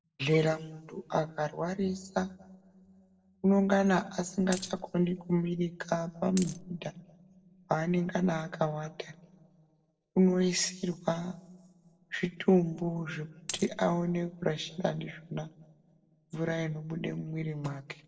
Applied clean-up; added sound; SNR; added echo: neural separator model SepFormer DNS4.